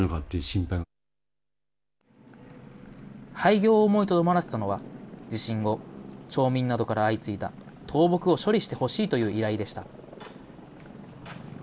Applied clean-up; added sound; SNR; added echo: none; none; none; none.